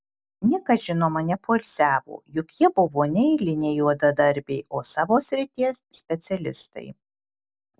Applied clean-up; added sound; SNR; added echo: none; none; none; none.